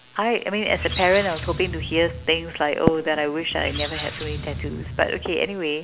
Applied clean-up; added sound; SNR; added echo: none; Squeak + Fireworks; 7 dB; none.